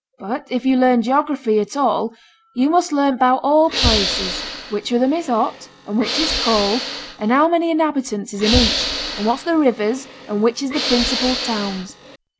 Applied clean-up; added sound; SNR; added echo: none; Hiss / Breathing; 5 dB; none.